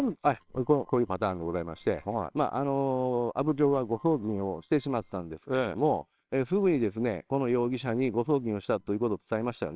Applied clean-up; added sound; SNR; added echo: neural separator model SepFormer WHAMR!.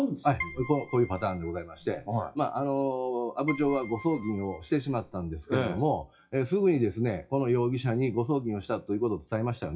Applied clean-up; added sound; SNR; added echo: classical method WPE with log-MMSE.